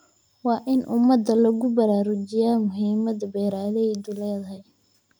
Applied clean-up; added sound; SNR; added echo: none; none; none; none.